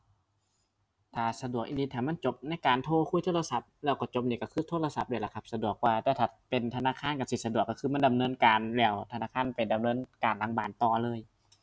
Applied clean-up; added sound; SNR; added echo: none; none; none; none.